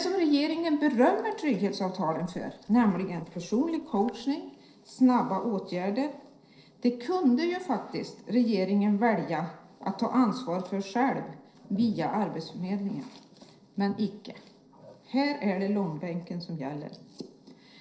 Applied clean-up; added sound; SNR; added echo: neural separator model SepFormer DNS4.